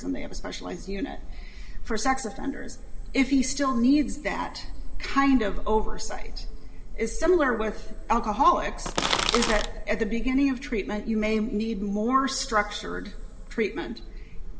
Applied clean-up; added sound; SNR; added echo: none; Crackle; 2 dB; reverberation time 2.7 s.